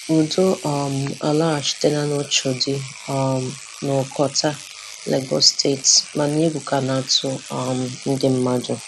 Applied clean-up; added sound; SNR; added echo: none; Engine / Domestic sounds, home sounds; 16 dB; none.